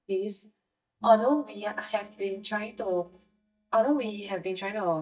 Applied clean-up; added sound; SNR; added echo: neural mask model DeepFilterNet 3.